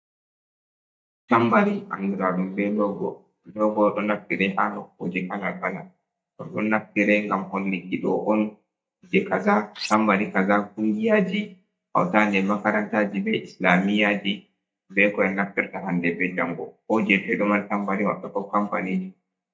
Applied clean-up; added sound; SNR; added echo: neural mask model DeepFilterNet 3.